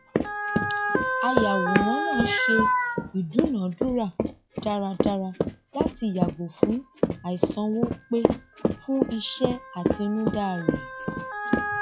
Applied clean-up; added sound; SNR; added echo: classical method log-MMSE.